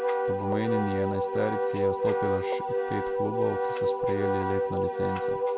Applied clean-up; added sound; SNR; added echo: none; Wind instrument, woodwind instrument; -5 dB; none.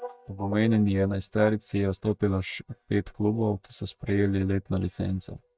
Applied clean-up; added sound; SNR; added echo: neural mask model DeepFilterNet 3.